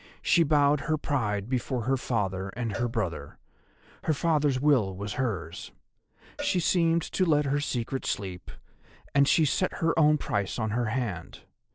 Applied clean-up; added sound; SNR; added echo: neural separator model SepFormer DNS4.